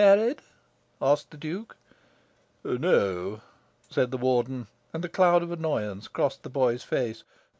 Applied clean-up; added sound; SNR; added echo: none; none; none; none.